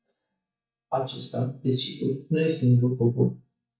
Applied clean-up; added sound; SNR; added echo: neural mask model DeepFilterNet 3.